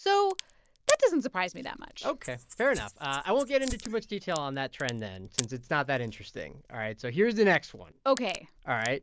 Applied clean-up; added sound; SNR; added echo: none; Rattle (instrument) + Crack; 14 dB; none.